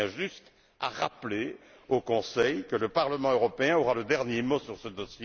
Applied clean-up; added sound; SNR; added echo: none; none; none; none.